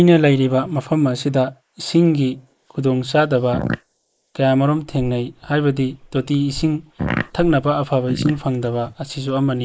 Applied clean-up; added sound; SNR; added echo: neural mask model Resemble Enhance denoiser.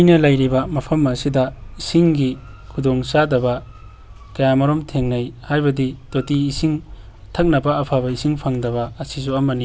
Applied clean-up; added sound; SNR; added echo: none; none; none; none.